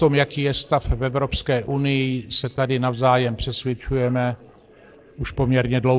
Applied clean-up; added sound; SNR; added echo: neural separator model SepFormer DNS4.